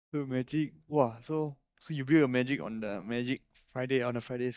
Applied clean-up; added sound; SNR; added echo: neural mask model DeepFilterNet 3.